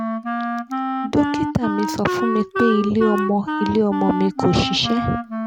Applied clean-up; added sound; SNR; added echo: none; Wind instrument, woodwind instrument; 3 dB; none.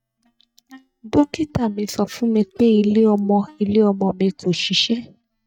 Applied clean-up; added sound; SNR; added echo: neural mask model DeepFilterNet 3.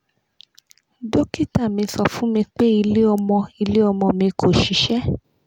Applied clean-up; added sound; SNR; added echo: none; none; none; none.